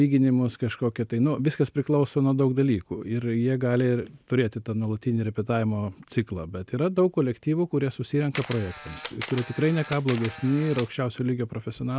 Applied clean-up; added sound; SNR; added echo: none; Camera; 11 dB; none.